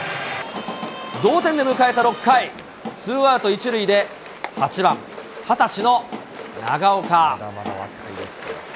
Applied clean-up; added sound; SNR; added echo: none; none; none; none.